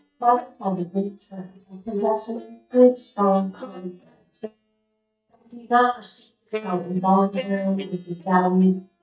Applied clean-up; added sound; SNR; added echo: neural mask model DeepFilterNet 3.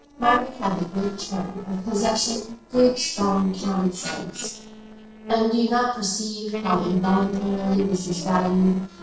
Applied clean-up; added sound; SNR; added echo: neural separator model SepFormer DNS4.